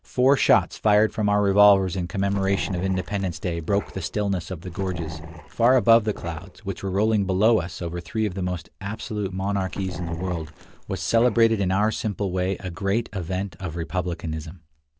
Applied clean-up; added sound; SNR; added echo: none; Growling; 13 dB; none.